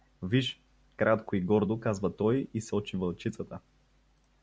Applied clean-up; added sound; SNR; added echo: none; none; none; none.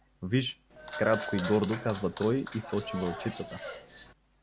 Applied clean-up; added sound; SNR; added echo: none; Applause / Clapping; 7 dB; none.